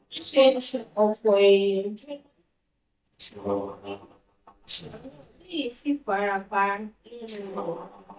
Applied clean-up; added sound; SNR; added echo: neural mask model DeepFilterNet 3.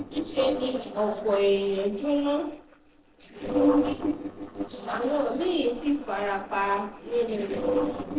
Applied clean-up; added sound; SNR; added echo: neural separator model SepFormer DNS4.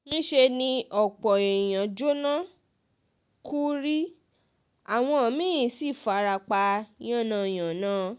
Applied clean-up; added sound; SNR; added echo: none; none; none; none.